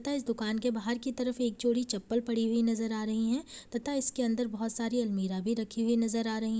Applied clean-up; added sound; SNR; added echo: none; none; none; none.